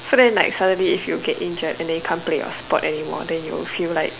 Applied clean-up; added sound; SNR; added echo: none; none; none; none.